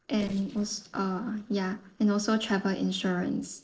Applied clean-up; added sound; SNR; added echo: neural separator model SepFormer DNS4.